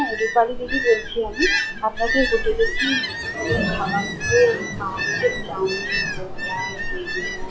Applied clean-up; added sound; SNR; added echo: classical method log-MMSE.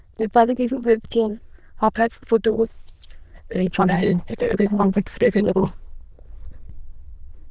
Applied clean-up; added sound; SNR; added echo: neural diffusion model UNIVERSE++.